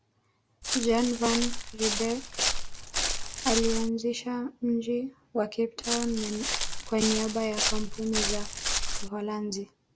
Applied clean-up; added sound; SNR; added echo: none; Walk, footsteps; -1 dB; none.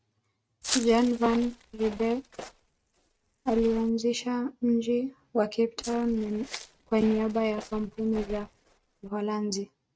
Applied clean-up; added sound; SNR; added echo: neural mask model RNNoise.